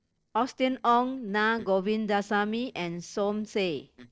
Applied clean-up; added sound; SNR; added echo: neural separator model SepFormer DNS4.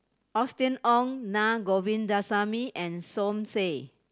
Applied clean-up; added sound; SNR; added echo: none; none; none; none.